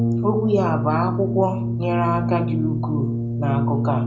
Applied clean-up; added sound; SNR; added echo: none; Brass instrument; -1 dB; reverberation time 0.4 s.